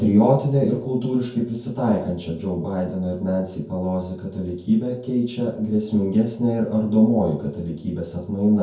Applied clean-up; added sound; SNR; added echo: none; none; none; reverberation time 0.6 s.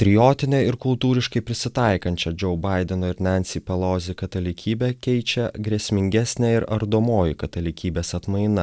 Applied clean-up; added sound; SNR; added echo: none; none; none; none.